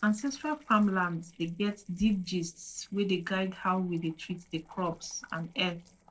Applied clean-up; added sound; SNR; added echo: neural separator model SepFormer DNS4.